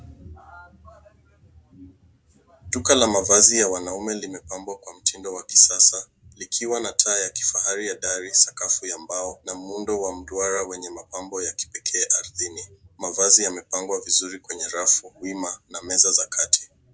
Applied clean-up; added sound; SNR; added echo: none; none; none; none.